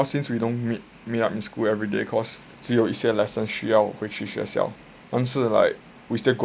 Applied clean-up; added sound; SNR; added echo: none; none; none; none.